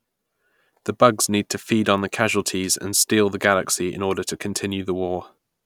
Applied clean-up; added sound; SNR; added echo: none; none; none; none.